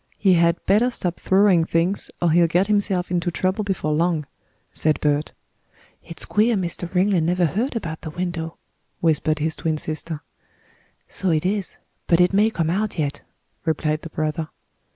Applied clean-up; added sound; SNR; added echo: none; none; none; none.